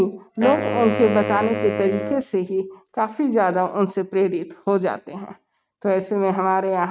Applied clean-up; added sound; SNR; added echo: neural mask model RNNoise.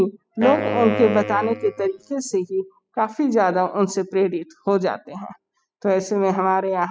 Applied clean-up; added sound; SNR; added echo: classical method spectral subtraction.